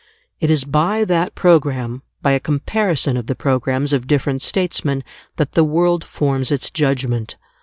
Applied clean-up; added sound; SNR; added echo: none; none; none; none.